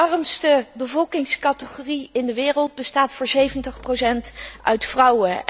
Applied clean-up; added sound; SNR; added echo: none; none; none; none.